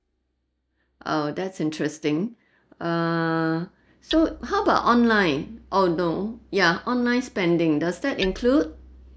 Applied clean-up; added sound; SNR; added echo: neural mask model DeepFilterNet 3.